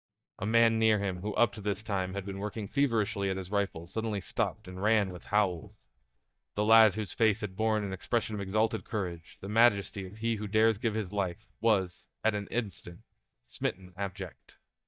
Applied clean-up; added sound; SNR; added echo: neural mask model DeepFilterNet 3.